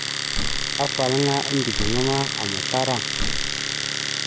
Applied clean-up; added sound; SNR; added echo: none; Slam + Domestic sounds, home sounds; -2 dB; none.